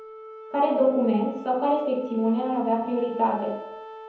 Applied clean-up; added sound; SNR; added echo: none; Wind instrument, woodwind instrument; 15 dB; reverberation time 0.9 s.